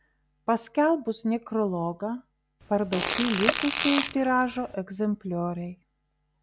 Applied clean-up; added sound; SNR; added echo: none; Fart; 0 dB; none.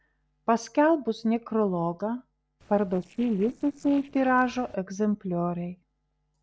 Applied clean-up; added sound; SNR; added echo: neural separator model SepFormer DNS4.